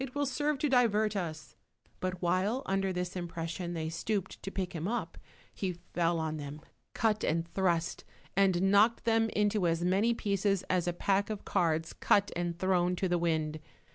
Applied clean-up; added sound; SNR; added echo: none; none; none; none.